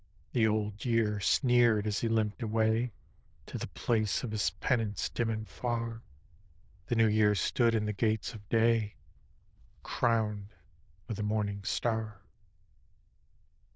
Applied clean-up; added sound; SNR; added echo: neural diffusion model UNIVERSE++.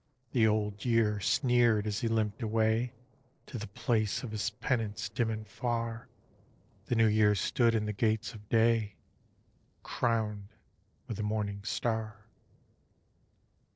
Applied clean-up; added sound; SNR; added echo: neural separator model SepFormer DNS4.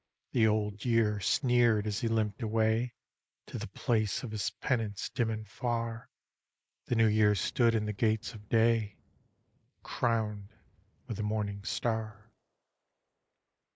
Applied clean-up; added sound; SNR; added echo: neural mask model Resemble Enhance denoiser.